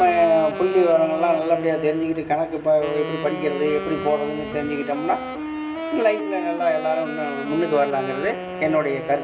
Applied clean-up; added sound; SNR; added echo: none; Wind instrument, woodwind instrument; 9 dB; reverberation time 1.0 s.